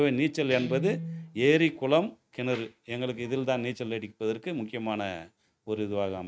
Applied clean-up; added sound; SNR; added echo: neural mask model RNNoise.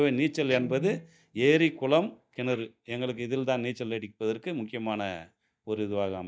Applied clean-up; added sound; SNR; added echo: neural mask model DeepFilterNet 3.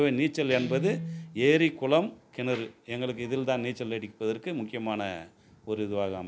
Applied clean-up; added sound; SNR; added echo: none; Guitar; 12 dB; none.